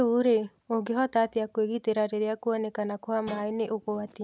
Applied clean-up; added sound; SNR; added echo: none; Guitar; 15 dB; none.